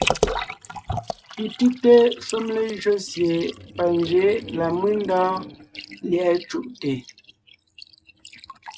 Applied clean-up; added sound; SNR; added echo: neural mask model RNNoise.